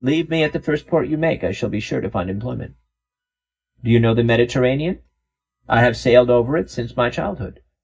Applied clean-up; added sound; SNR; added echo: neural mask model DeepFilterNet 3.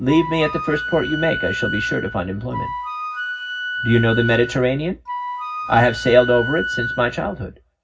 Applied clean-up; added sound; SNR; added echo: none; Wind instrument, woodwind instrument; 6 dB; reverberation time 0.4 s.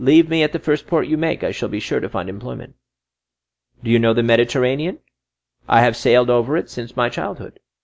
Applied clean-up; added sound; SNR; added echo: none; none; none; none.